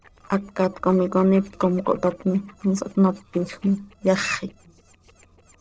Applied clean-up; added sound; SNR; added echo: neural separator model SepFormer DNS4.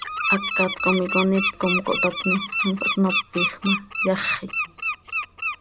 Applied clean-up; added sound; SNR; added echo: none; Bird; 1 dB; none.